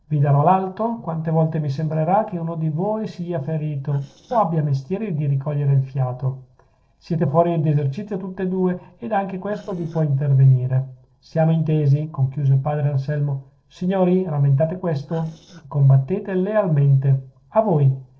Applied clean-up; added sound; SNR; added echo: neural separator model SepFormer DNS4.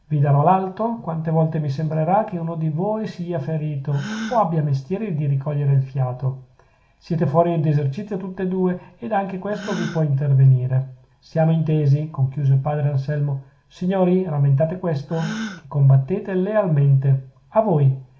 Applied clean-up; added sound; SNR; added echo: none; Gasp; 19 dB; reverberation time 0.6 s.